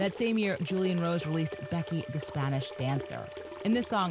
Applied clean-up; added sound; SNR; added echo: none; Sink (filling or washing) / Water tap, faucet + Wind instrument, woodwind instrument; 11 dB; none.